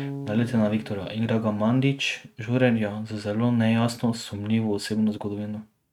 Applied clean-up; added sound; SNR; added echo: neural mask model RNNoise.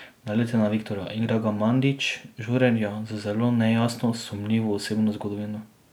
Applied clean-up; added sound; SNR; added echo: none; none; none; none.